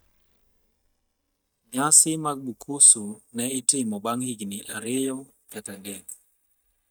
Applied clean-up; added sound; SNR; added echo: neural mask model DeepFilterNet 3.